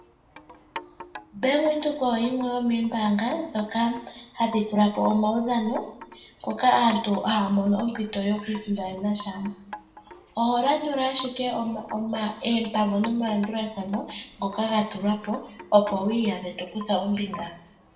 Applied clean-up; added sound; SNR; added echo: none; Wind chime; 19 dB; reverberation time 0.6 s.